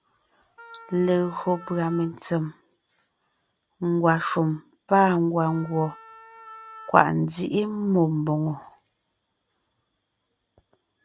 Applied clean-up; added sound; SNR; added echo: none; Wind instrument, woodwind instrument; 20 dB; none.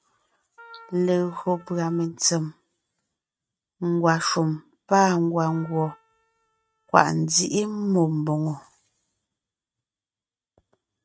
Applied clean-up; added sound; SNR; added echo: neural mask model RNNoise.